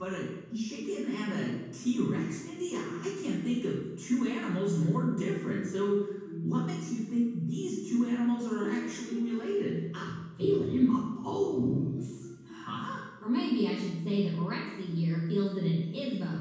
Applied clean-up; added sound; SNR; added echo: none; none; none; reverberation time 1.2 s.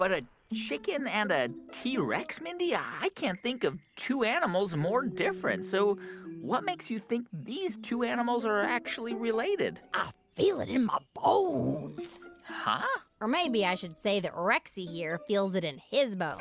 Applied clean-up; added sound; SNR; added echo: none; none; none; none.